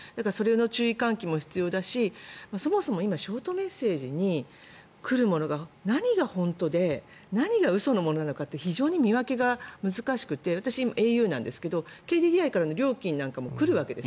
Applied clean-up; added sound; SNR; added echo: none; none; none; none.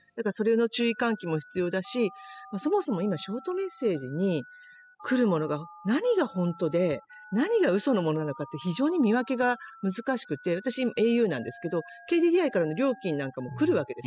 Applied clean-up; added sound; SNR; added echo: classical method spectral subtraction.